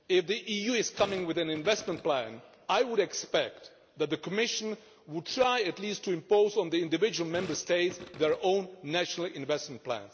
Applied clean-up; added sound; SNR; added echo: none; Fart; 16 dB; none.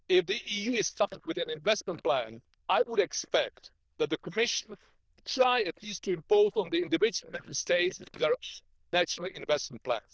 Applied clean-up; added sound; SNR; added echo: neural diffusion model UNIVERSE++.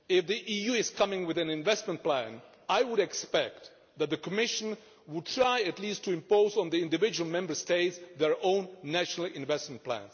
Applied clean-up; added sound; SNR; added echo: none; none; none; none.